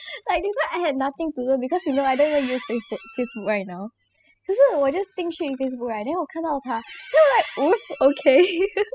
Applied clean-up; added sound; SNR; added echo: classical method spectral subtraction.